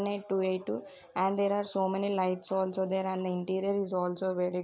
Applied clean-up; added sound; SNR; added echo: none; none; none; none.